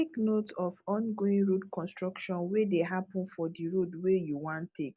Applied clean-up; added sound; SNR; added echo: none; none; none; none.